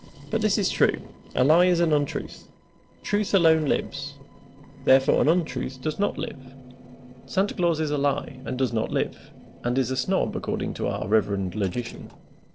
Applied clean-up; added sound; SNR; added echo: neural separator model SepFormer DNS4.